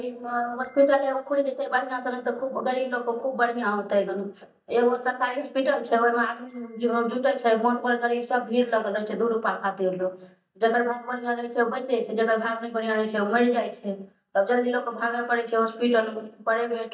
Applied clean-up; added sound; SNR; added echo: neural mask model DeepFilterNet 3.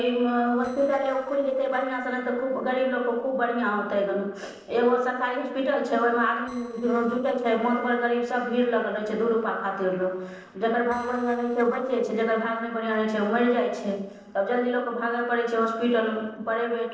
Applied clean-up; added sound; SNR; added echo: neural separator model SepFormer DNS4.